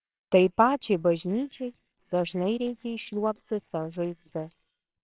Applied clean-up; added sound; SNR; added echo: neural separator model SepFormer WHAMR!.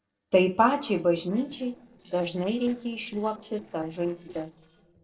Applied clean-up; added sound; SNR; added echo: neural separator model SepFormer DNS4.